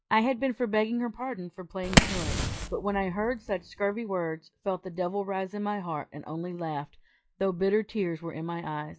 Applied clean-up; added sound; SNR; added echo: classical method log-MMSE.